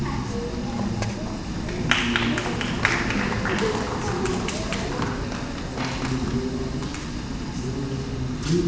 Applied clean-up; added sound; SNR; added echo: none; Applause; -4 dB; reverberation time 2.0 s.